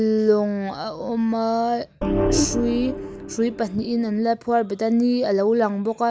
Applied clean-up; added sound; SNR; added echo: none; Organ; 4 dB; none.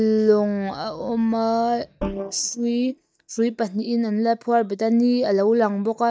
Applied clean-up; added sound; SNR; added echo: neural mask model DeepFilterNet 3.